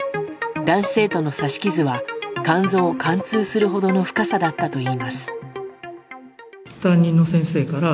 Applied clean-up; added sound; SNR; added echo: none; none; none; none.